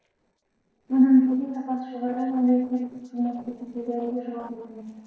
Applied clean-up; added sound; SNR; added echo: neural separator model SepFormer DNS4.